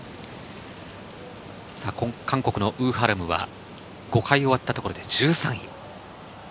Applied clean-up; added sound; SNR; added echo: none; none; none; none.